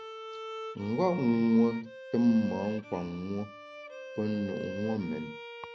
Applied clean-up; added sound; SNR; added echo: none; Bowed string instrument; 12 dB; none.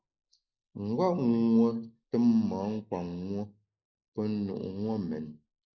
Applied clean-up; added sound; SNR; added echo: neural mask model Resemble Enhance denoiser.